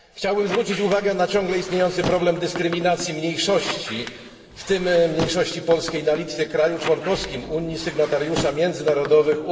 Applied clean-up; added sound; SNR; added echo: none; Squeak; 12 dB; reverberation time 2.0 s.